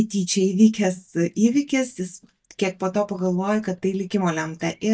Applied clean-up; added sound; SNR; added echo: neural mask model DeepFilterNet 3.